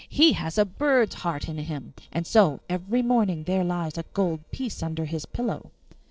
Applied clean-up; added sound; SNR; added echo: neural separator model SepFormer DNS4.